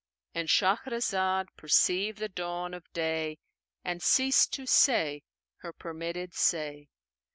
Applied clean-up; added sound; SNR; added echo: none; none; none; none.